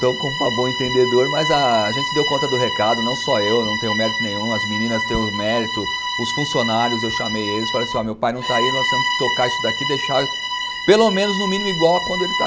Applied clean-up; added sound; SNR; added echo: none; Bowed string instrument; 3 dB; none.